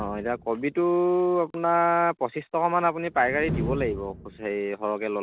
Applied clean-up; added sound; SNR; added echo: none; Slam; 13 dB; none.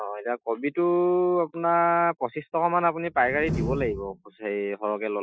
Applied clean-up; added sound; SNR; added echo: classical method Wiener filter.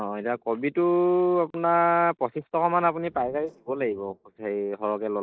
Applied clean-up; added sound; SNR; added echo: neural mask model DeepFilterNet 3.